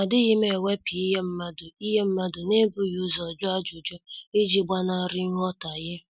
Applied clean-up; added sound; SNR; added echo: none; none; none; none.